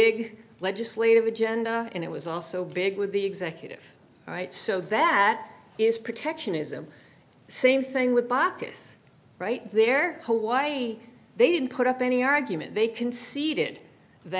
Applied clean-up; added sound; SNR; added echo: none; none; none; none.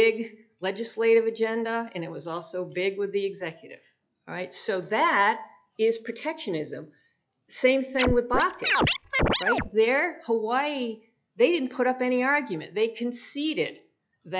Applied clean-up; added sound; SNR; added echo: classical method log-MMSE.